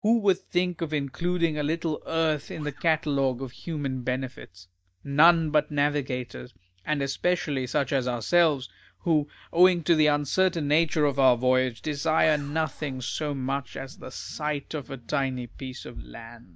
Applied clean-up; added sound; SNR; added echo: neural mask model DeepFilterNet 3.